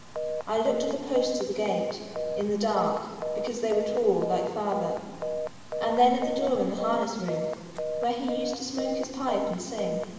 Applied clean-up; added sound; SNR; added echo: none; Telephone; 4 dB; reverberation time 1.7 s.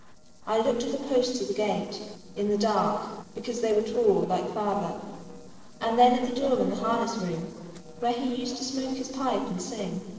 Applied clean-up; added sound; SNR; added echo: neural separator model SepFormer DNS4.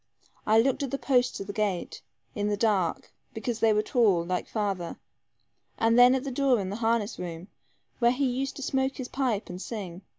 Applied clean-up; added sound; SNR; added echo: none; none; none; none.